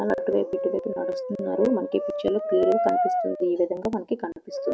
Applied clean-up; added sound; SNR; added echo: none; Brass instrument; 3 dB; none.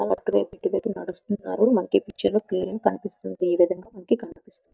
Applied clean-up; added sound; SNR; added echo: neural mask model DeepFilterNet 3.